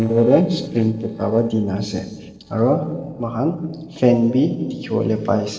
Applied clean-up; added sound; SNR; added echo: neural separator model SepFormer DNS4.